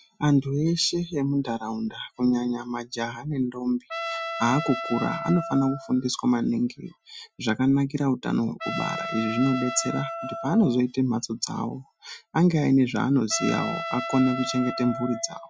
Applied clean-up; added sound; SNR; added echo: classical method Wiener filter.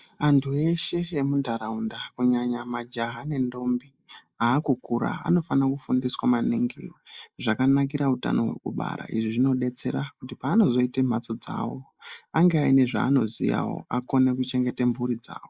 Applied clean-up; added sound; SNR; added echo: neural mask model Resemble Enhance denoiser.